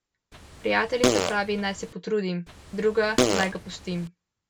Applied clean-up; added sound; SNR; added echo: none; Fart; 0 dB; none.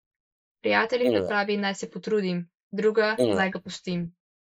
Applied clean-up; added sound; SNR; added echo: neural mask model Resemble Enhance denoiser.